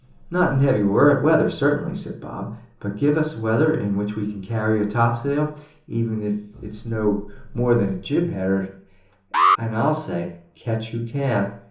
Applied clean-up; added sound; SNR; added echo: none; Alarm; 2 dB; reverberation time 1.2 s.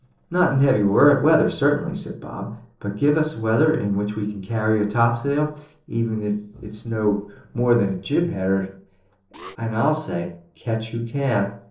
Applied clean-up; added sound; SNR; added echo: neural separator model SepFormer DNS4.